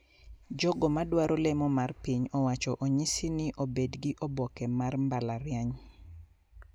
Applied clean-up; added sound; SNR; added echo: none; none; none; none.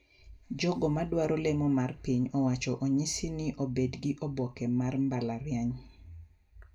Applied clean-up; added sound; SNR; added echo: none; none; none; reverberation time 0.2 s.